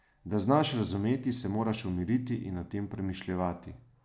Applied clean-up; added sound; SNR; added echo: none; none; none; none.